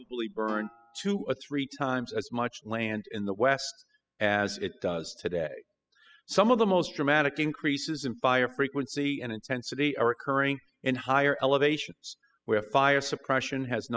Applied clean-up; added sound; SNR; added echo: classical method spectral subtraction.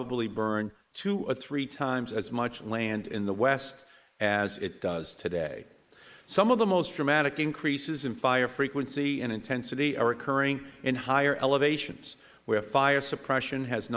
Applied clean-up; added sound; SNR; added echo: neural mask model Resemble Enhance denoiser.